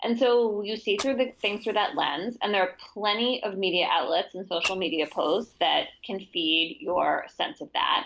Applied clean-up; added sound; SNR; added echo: none; Fire; 18 dB; none.